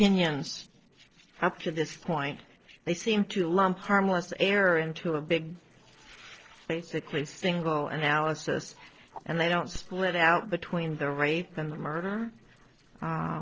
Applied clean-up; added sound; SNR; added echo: neural separator model SepFormer DNS4.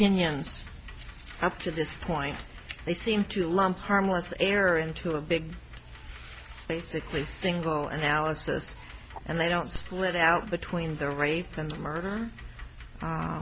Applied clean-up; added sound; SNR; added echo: none; Tick-tock; 18 dB; none.